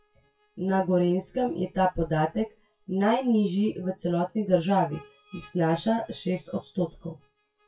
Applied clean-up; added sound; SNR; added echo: classical method WPE with log-MMSE.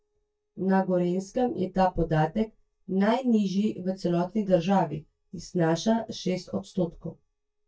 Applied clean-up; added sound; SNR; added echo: neural mask model DeepFilterNet 3.